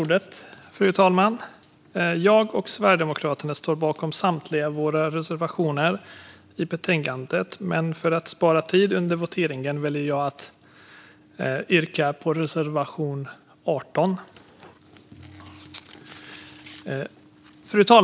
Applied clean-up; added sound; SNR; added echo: none; none; none; none.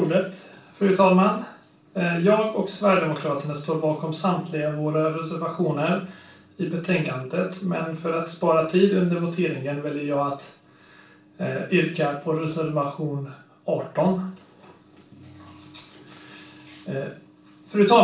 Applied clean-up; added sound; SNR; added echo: none; none; none; reverberation time 0.4 s.